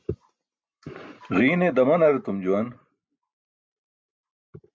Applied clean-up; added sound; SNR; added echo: none; none; none; none.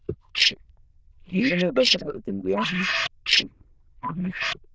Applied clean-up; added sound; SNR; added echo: neural diffusion model UNIVERSE++.